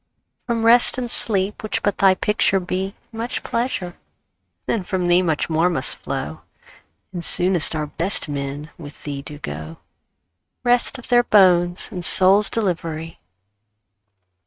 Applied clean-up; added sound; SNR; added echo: neural mask model RNNoise.